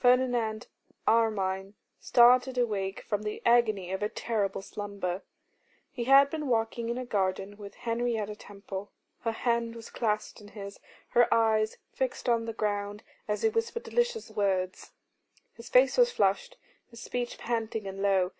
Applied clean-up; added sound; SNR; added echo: none; none; none; none.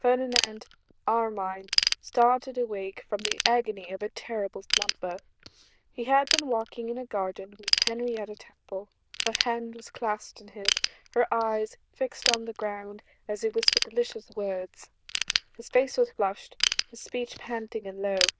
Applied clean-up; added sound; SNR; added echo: neural diffusion model UNIVERSE++.